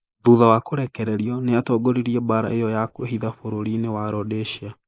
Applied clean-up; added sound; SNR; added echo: neural mask model Resemble Enhance denoiser.